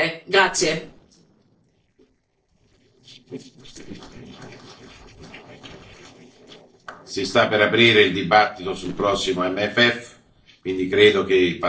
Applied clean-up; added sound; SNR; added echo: neural separator model SepFormer DNS4.